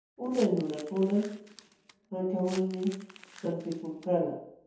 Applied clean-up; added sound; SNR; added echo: none; Crumpling, crinkling; 20 dB; reverberation time 0.7 s.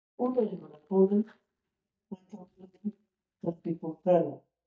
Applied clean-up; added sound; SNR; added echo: neural mask model DeepFilterNet 3.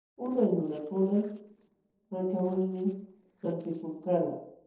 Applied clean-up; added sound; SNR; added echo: neural separator model SepFormer DNS4.